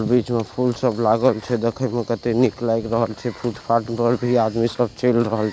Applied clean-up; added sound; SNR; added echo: none; none; none; none.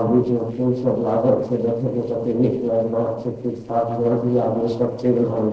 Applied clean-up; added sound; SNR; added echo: neural separator model SepFormer DNS4.